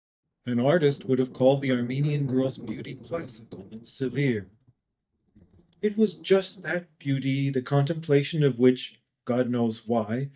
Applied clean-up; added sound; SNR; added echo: neural mask model DeepFilterNet 3.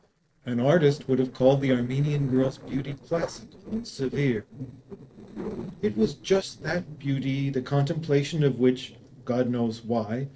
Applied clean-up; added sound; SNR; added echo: neural separator model SepFormer DNS4.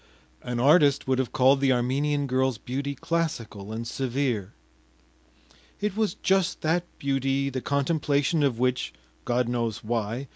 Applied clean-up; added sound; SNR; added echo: none; none; none; none.